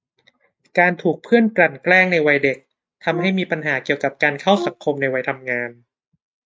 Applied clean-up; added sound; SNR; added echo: neural mask model RNNoise.